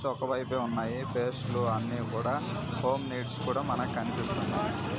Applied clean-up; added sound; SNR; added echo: none; none; none; none.